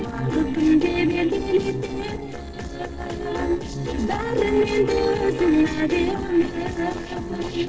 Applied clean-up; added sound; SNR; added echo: neural separator model SepFormer DNS4.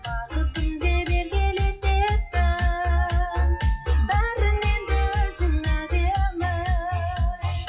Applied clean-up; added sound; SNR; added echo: classical method WPE with log-MMSE.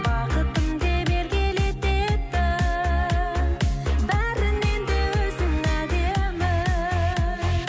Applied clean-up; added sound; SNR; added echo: none; none; none; none.